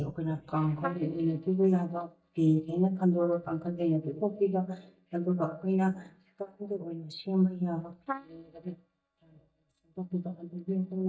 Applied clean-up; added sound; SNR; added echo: neural mask model DeepFilterNet 3.